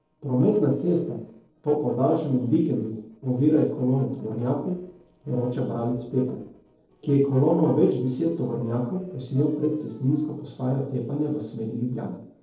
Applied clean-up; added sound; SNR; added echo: neural separator model SepFormer DNS4.